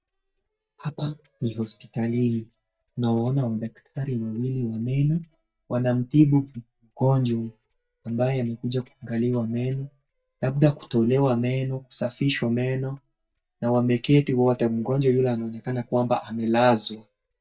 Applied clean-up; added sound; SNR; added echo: neural mask model DeepFilterNet 3.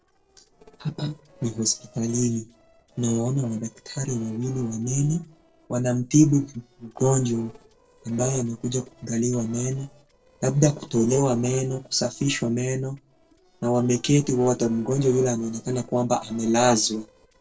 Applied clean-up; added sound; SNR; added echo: neural separator model SepFormer DNS4.